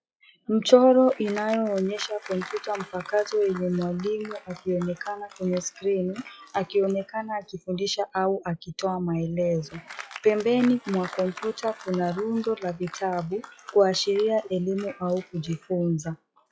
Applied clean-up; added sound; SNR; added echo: classical method log-MMSE.